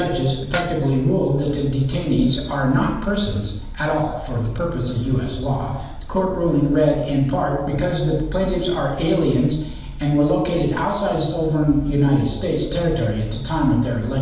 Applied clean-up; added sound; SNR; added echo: none; Dishes, pots, and pans; 10 dB; reverberation time 0.7 s.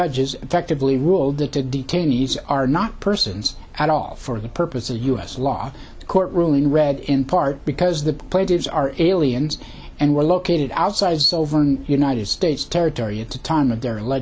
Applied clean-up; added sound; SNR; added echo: none; none; none; none.